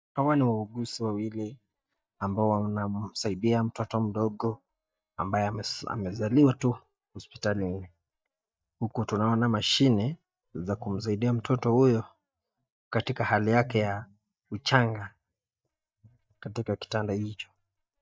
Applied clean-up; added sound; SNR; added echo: neural mask model DeepFilterNet 3.